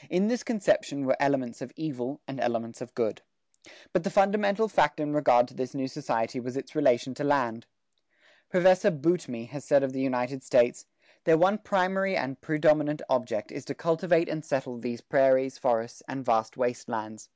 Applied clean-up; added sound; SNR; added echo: none; none; none; none.